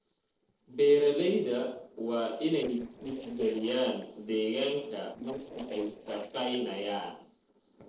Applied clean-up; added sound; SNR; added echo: neural separator model SepFormer DNS4.